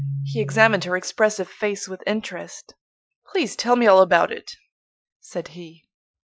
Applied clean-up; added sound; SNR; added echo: classical method Wiener filter.